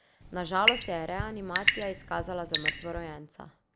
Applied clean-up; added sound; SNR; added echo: none; Drip / Sink (filling or washing) / Water tap, faucet / Water; -2 dB; none.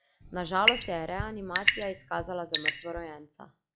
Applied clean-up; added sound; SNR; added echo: classical method log-MMSE.